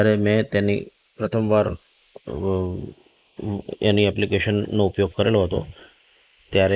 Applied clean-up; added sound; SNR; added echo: neural mask model Resemble Enhance denoiser.